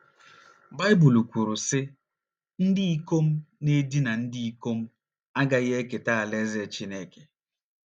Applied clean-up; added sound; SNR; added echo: none; none; none; none.